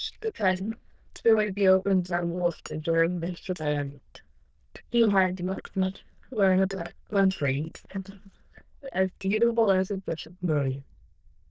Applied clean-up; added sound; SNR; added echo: neural diffusion model UNIVERSE++.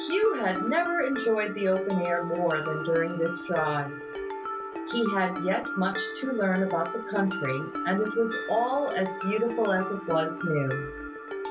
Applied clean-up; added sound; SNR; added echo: none; Mallet percussion; 6 dB; none.